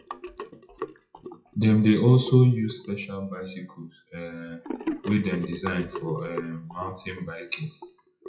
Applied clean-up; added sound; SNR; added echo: classical method WPE with log-MMSE.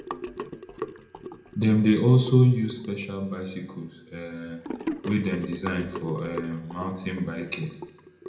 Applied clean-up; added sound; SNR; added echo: none; Sink (filling or washing) / Gurgling; 13 dB; reverberation time 0.7 s.